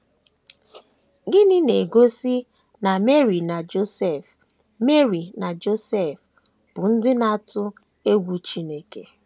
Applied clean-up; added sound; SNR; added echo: none; none; none; none.